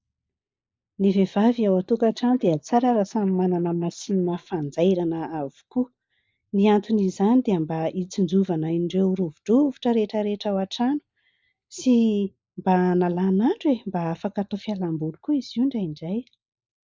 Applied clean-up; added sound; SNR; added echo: neural mask model Resemble Enhance denoiser.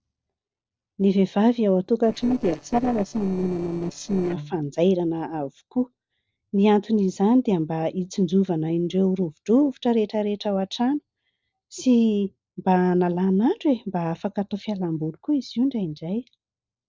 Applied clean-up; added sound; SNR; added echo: neural separator model SepFormer DNS4.